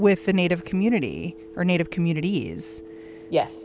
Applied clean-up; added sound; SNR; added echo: none; Telephone; 18 dB; none.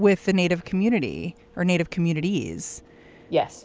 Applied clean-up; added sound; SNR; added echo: none; none; none; none.